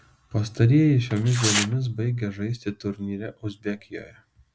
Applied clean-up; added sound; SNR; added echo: none; Tearing; 6 dB; none.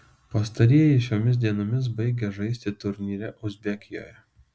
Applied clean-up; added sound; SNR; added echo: none; none; none; none.